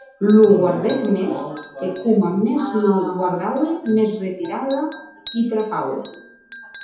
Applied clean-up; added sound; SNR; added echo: none; Chink, clink; 12 dB; reverberation time 0.8 s.